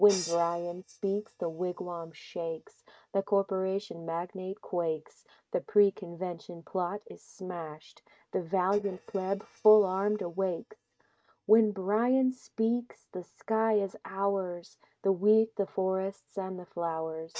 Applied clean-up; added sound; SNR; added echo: neural mask model RNNoise.